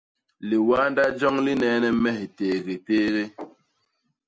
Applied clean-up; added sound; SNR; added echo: none; none; none; none.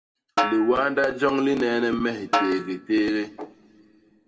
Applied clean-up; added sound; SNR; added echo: none; Snare drum; 7 dB; reverberation time 0.8 s.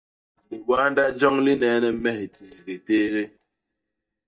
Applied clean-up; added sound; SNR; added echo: neural mask model DeepFilterNet 3.